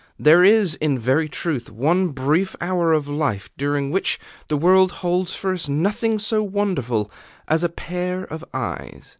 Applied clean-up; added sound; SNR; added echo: none; none; none; none.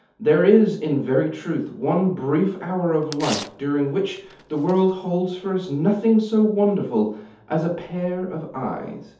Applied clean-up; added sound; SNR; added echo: none; Tearing; 16 dB; reverberation time 0.6 s.